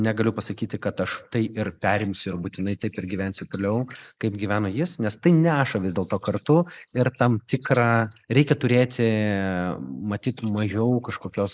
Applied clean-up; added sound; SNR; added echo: neural mask model Resemble Enhance denoiser.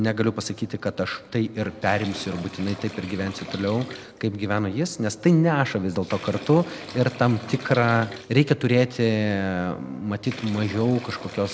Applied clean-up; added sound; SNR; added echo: none; Bathtub (filling or washing) / Liquid; 18 dB; none.